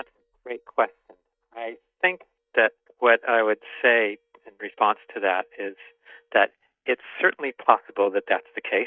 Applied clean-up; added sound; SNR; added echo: neural mask model DeepFilterNet 3.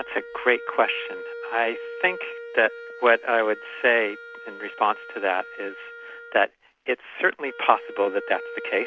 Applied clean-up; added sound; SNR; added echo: none; Wind instrument, woodwind instrument; 13 dB; none.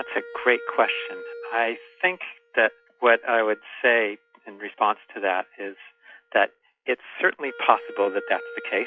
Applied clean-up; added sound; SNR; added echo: classical method log-MMSE.